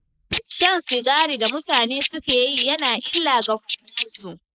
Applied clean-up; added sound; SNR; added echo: neural mask model Resemble Enhance denoiser.